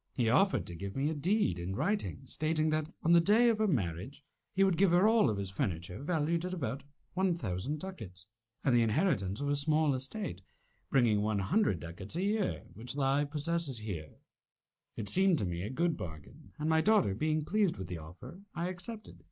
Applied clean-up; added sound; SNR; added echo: neural mask model Resemble Enhance denoiser.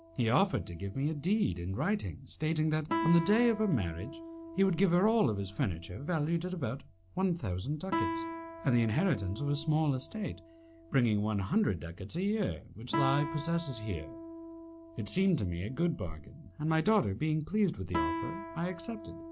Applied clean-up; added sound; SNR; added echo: none; Guitar; 10 dB; none.